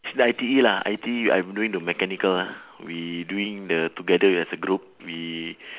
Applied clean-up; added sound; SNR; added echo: none; none; none; none.